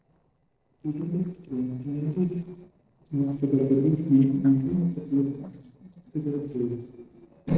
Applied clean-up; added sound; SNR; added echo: neural separator model SepFormer DNS4.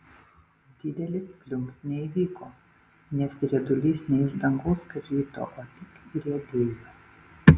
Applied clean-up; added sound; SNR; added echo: none; none; none; none.